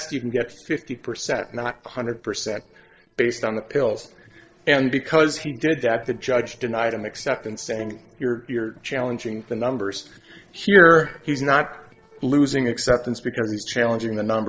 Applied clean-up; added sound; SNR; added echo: neural separator model SepFormer DNS4.